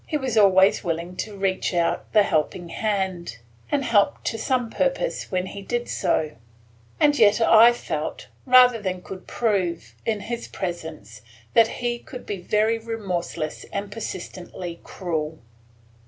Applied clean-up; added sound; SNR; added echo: none; none; none; none.